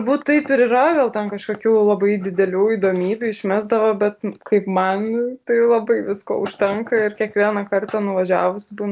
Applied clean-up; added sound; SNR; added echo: none; none; none; none.